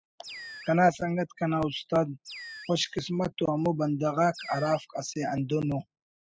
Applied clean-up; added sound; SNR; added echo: classical method spectral subtraction.